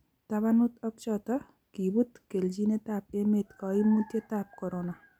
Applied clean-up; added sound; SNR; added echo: none; none; none; none.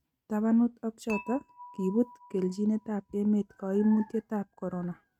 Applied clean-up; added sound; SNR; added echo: neural mask model RNNoise.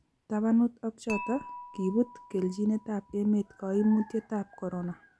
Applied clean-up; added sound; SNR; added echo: none; Dishes, pots, and pans / Chink, clink; 17 dB; none.